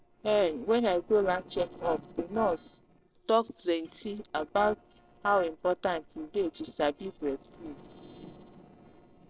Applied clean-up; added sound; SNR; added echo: neural separator model SepFormer DNS4.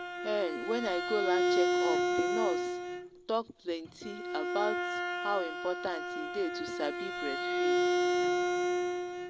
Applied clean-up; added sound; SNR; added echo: none; Bowed string instrument; -4 dB; none.